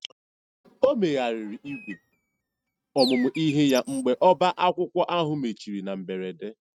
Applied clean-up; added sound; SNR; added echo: neural mask model RNNoise.